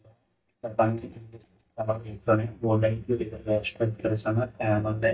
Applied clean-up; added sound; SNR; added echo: neural mask model DeepFilterNet 3.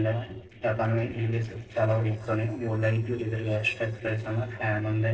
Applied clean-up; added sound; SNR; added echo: neural separator model SepFormer DNS4.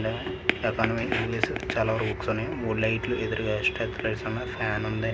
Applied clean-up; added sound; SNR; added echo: none; none; none; none.